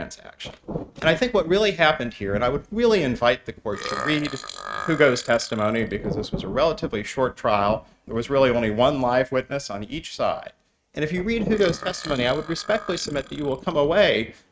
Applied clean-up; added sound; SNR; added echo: neural mask model RNNoise.